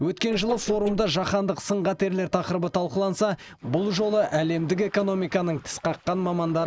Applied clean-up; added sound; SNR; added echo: neural mask model Resemble Enhance denoiser.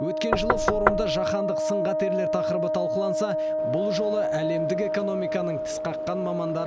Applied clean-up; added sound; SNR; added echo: none; Knock + Wind instrument, woodwind instrument; -4 dB; none.